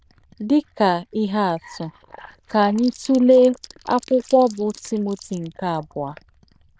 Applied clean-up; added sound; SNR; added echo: neural diffusion model UNIVERSE++.